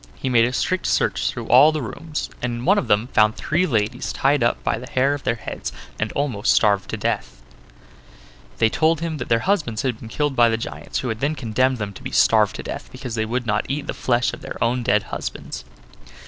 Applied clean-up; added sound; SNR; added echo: none; none; none; none.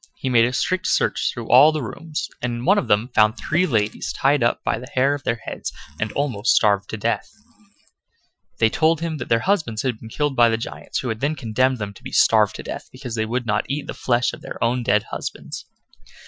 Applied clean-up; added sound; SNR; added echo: classical method Wiener filter.